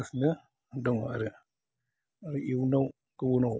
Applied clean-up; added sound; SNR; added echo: none; none; none; none.